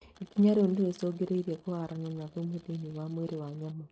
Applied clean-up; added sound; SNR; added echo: neural mask model RNNoise.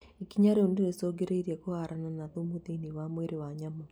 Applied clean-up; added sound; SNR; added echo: none; none; none; none.